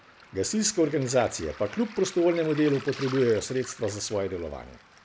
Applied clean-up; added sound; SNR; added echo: none; Waves, surf; 17 dB; none.